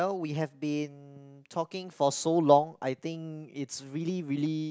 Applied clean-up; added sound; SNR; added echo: none; none; none; none.